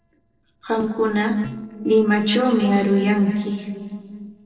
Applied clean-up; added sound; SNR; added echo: neural separator model SepFormer DNS4.